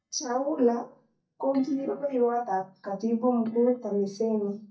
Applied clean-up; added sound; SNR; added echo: neural mask model DeepFilterNet 3.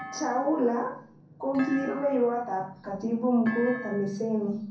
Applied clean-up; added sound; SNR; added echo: none; Thump, thud; 15 dB; reverberation time 0.6 s.